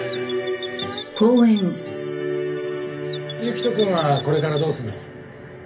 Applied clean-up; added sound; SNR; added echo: none; Chirp, tweet; 15 dB; reverberation time 0.3 s.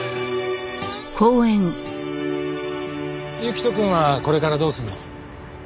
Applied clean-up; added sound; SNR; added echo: none; none; none; none.